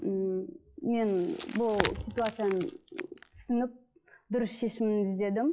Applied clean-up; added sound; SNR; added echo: classical method log-MMSE.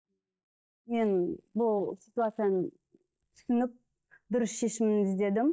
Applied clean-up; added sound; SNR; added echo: neural mask model DeepFilterNet 3.